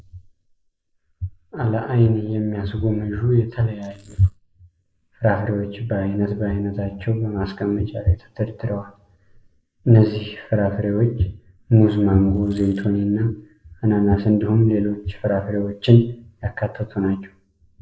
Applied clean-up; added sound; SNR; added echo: neural mask model Resemble Enhance denoiser.